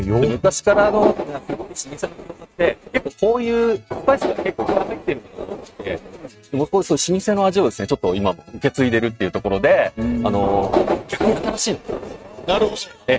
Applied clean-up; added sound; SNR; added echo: neural mask model RNNoise.